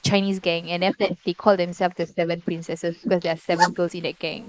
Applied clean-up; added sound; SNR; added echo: neural mask model Resemble Enhance denoiser.